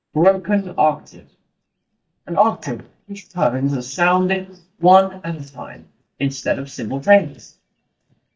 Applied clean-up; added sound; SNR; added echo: neural mask model DeepFilterNet 3.